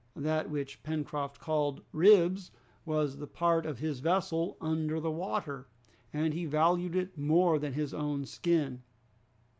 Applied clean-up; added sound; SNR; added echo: none; none; none; none.